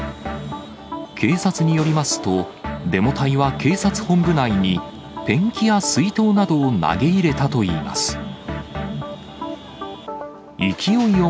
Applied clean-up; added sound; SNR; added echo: none; none; none; none.